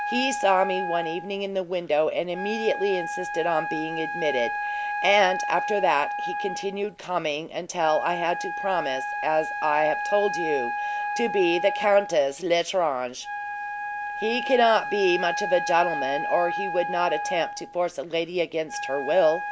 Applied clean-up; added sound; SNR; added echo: none; Wind instrument, woodwind instrument; 5 dB; none.